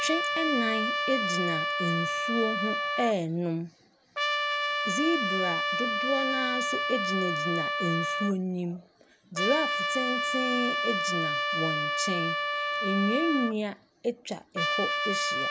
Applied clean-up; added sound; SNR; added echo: none; Trumpet; -2 dB; none.